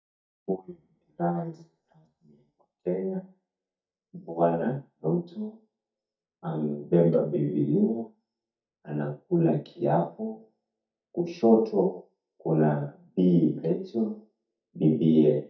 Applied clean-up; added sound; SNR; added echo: neural mask model DeepFilterNet 3.